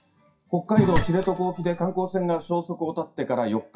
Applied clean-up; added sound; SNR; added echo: classical method WPE with log-MMSE.